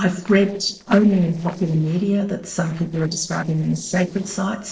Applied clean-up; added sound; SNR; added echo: neural separator model SepFormer DNS4.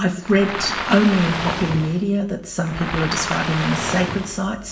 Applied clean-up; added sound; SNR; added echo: none; Waves, surf; 6 dB; reverberation time 1.1 s.